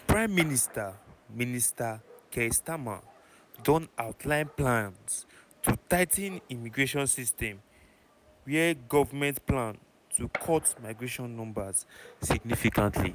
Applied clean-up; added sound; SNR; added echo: none; Gunshot, gunfire; 20 dB; none.